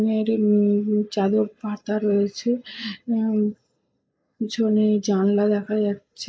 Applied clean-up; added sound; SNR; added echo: neural mask model Resemble Enhance denoiser.